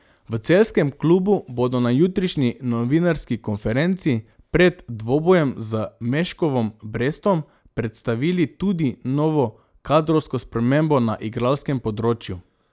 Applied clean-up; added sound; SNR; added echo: none; none; none; none.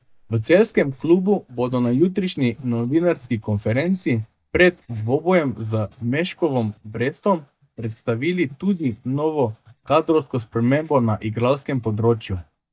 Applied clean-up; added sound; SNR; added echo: neural mask model DeepFilterNet 3.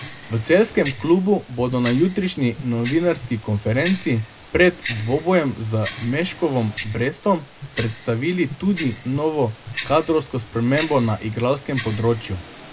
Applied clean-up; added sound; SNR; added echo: none; Tick-tock; 14 dB; reverberation time 0.2 s.